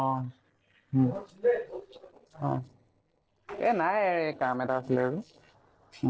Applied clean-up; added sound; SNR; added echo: neural separator model SepFormer DNS4.